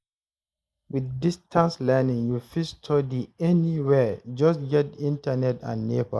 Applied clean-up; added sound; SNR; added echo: neural mask model Resemble Enhance denoiser.